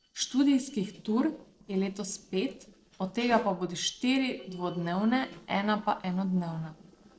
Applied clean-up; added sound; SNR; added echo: neural separator model SepFormer DNS4.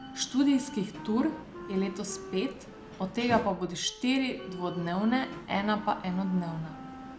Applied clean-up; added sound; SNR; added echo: none; Wind instrument, woodwind instrument + Slam; 12 dB; none.